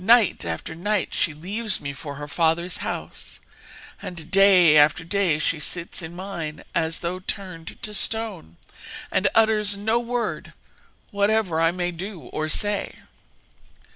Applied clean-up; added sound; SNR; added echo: none; none; none; none.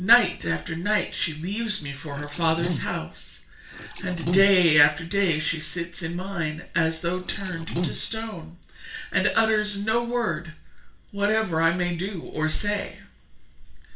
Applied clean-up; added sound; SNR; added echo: none; Liquid; 5 dB; reverberation time 0.4 s.